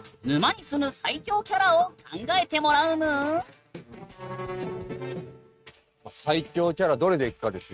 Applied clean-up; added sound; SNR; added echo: neural mask model RNNoise.